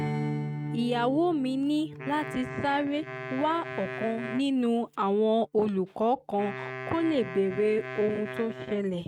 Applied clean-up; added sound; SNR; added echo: neural mask model RNNoise.